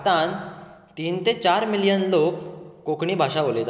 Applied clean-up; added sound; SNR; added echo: none; none; none; none.